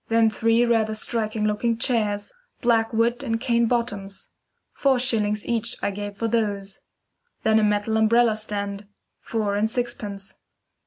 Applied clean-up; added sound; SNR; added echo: none; none; none; none.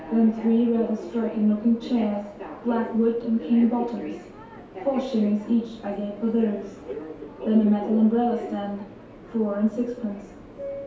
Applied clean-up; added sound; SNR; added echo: none; Subway, metro, underground; 13 dB; reverberation time 2.4 s.